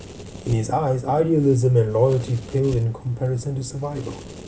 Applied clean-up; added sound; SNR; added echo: none; Domestic sounds, home sounds; 19 dB; none.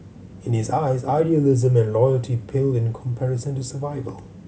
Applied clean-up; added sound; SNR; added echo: none; none; none; none.